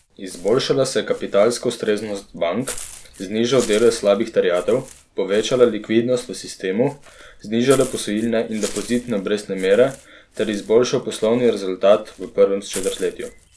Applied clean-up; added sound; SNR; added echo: none; Walk, footsteps / Bird; 17 dB; none.